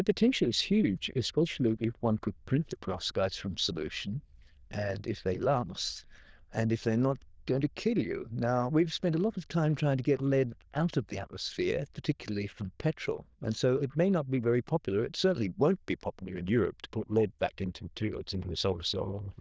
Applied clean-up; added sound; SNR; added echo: neural diffusion model UNIVERSE++.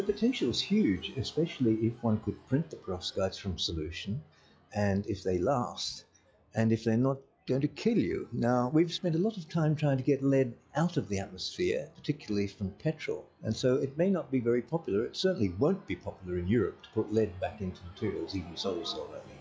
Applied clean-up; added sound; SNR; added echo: classical method log-MMSE.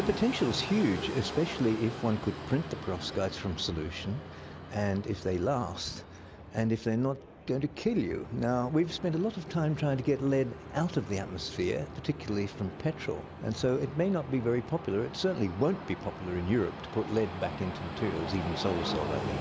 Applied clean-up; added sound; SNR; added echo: none; Train; 10 dB; none.